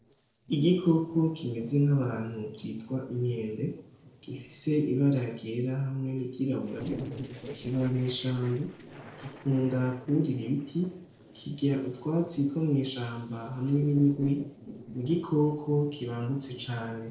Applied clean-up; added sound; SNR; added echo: neural separator model SepFormer DNS4.